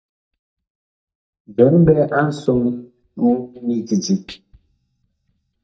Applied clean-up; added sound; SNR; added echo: neural mask model DeepFilterNet 3.